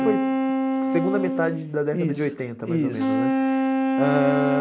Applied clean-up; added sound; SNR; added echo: none; Wind instrument, woodwind instrument; -2 dB; none.